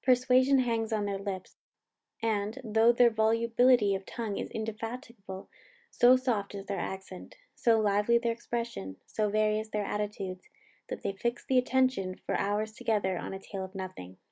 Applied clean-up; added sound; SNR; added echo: none; none; none; none.